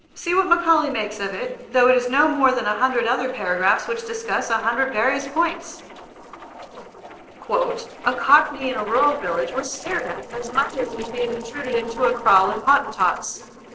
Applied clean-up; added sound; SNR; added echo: neural separator model SepFormer DNS4.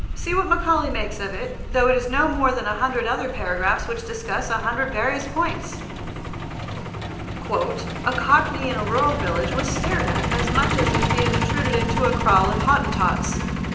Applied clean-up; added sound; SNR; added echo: none; Truck; 2 dB; reverberation time 0.8 s.